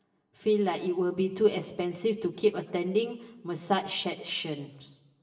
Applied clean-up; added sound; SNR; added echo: none; none; none; reverberation time 0.9 s.